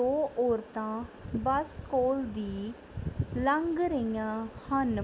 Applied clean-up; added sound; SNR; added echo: none; none; none; none.